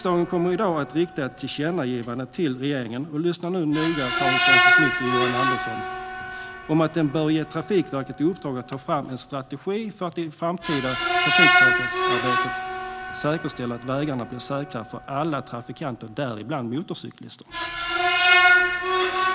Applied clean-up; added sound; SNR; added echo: none; Screech; -4 dB; none.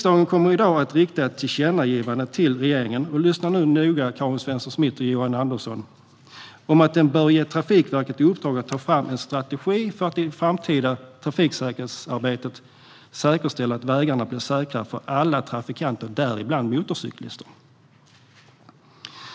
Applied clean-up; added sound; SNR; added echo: none; none; none; none.